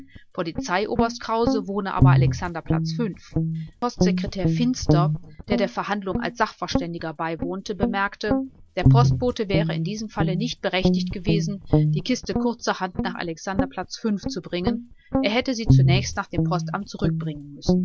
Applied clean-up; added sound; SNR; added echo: none; Guitar; -3 dB; none.